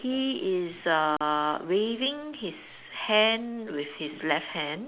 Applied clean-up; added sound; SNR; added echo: none; none; none; none.